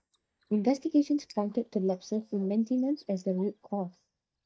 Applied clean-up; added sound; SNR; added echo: neural mask model DeepFilterNet 3.